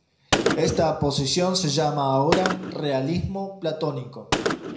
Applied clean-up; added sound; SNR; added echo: none; Gunshot, gunfire; 5 dB; reverberation time 0.4 s.